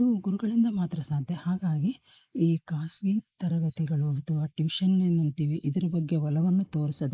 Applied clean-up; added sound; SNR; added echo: neural mask model Resemble Enhance denoiser.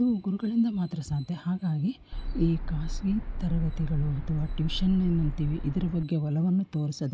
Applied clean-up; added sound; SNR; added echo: none; Car; 4 dB; none.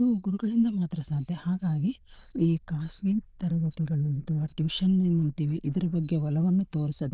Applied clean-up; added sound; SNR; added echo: neural diffusion model UNIVERSE++.